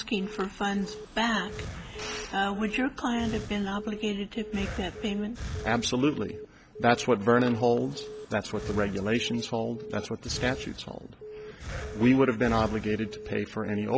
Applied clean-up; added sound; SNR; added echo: none; Telephone + Breathing; 12 dB; none.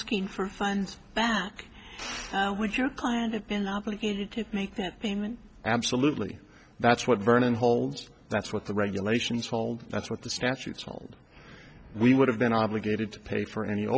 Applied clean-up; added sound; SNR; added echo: none; none; none; none.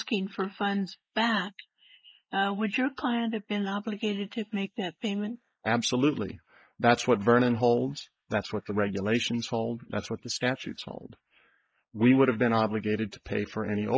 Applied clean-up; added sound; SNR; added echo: neural mask model Resemble Enhance denoiser.